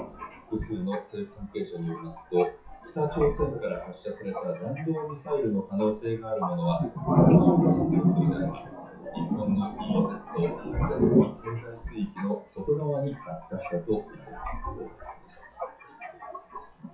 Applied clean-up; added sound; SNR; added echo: classical method WPE with log-MMSE.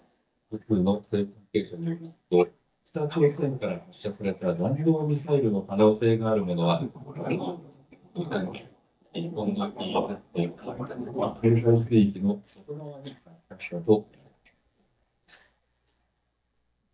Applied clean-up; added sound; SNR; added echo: neural mask model DeepFilterNet 3.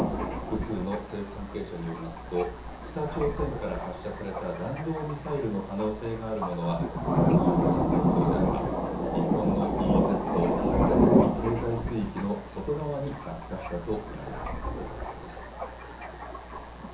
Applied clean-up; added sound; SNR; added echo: none; Thunder; -4 dB; reverberation time 0.7 s.